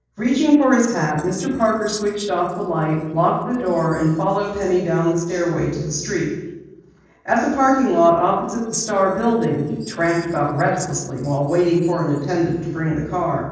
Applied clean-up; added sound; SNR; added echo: neural separator model SepFormer DNS4.